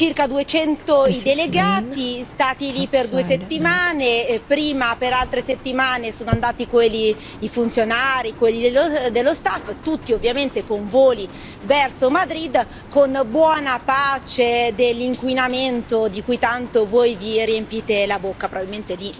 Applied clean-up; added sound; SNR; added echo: none; Rain; 14 dB; none.